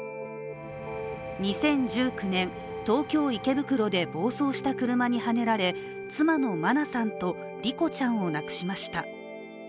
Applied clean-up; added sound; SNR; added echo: none; none; none; none.